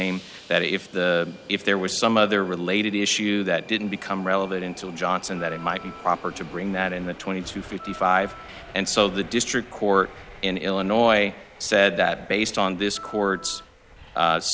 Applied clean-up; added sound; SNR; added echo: none; Subway, metro, underground + Wind instrument, woodwind instrument; 19 dB; none.